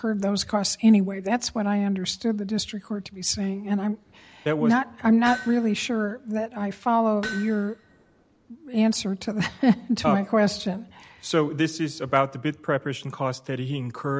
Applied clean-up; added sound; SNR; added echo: none; Hammer; 15 dB; none.